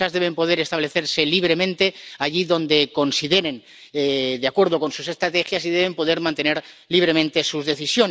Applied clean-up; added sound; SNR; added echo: none; none; none; none.